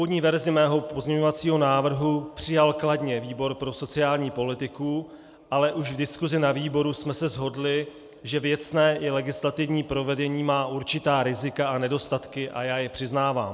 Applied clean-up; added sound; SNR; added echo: none; none; none; none.